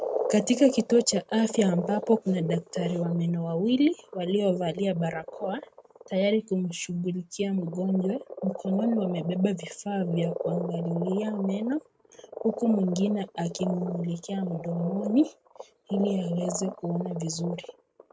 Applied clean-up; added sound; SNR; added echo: neural mask model RNNoise.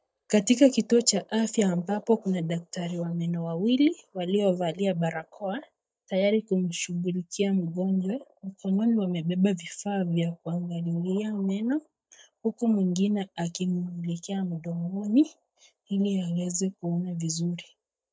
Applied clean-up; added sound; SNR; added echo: neural mask model DeepFilterNet 3.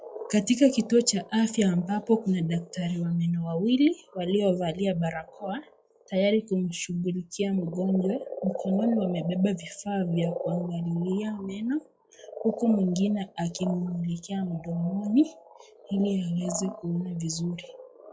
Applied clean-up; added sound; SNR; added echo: classical method log-MMSE.